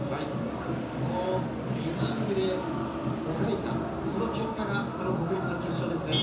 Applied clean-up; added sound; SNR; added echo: none; Motor vehicle (road); 9 dB; reverberation time 0.6 s.